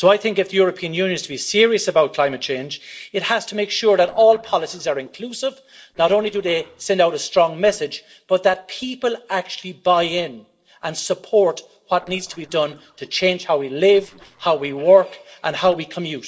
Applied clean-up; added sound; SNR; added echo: neural separator model SepFormer DNS4.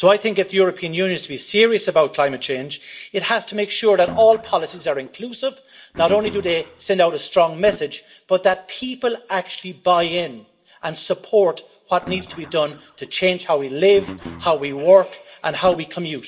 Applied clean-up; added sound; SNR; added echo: none; Guitar; 19 dB; reverberation time 0.3 s.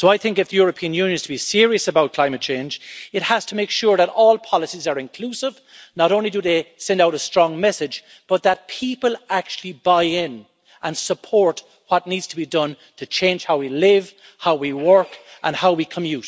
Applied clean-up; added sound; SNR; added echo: none; none; none; none.